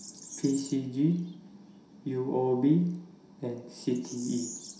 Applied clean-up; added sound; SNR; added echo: none; Bird vocalization, bird call, bird song; 18 dB; reverberation time 0.7 s.